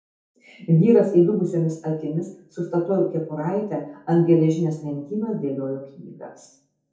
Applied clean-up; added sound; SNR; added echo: none; none; none; reverberation time 0.6 s.